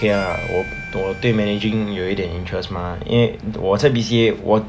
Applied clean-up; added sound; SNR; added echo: none; Harmonica; 18 dB; none.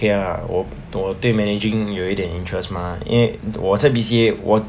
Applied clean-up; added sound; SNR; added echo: none; none; none; none.